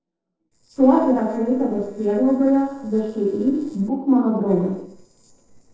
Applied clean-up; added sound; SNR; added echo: neural separator model SepFormer DNS4.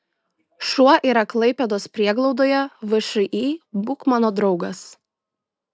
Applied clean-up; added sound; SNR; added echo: none; none; none; none.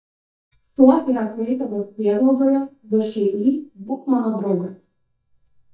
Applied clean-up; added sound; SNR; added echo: neural mask model DeepFilterNet 3.